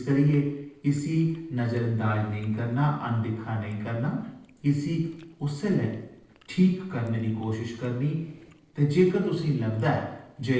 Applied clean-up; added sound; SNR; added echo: neural separator model SepFormer DNS4.